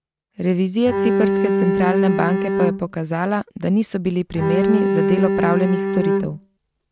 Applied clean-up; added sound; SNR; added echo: neural mask model RNNoise.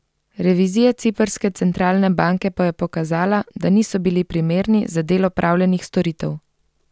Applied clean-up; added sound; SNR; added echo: none; none; none; none.